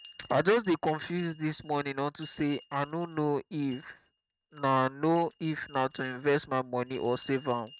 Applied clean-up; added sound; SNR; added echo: neural mask model RNNoise.